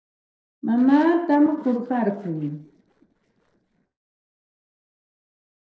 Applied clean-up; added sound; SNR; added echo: neural separator model SepFormer DNS4.